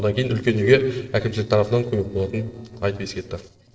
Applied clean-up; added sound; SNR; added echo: neural separator model SepFormer DNS4.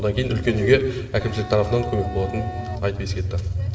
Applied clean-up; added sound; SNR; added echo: none; Wind instrument, woodwind instrument; 13 dB; reverberation time 2.7 s.